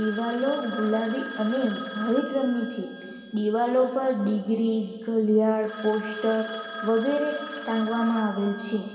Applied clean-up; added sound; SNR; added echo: none; Telephone; 9 dB; reverberation time 2.4 s.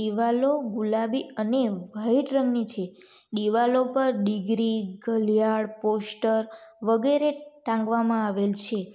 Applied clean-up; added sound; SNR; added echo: none; none; none; none.